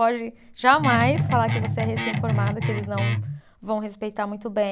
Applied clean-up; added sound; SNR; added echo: none; Guitar; -1 dB; none.